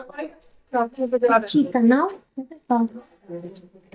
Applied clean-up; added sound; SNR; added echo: neural mask model DeepFilterNet 3.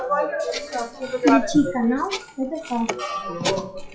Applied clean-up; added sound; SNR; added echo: classical method WPE with log-MMSE.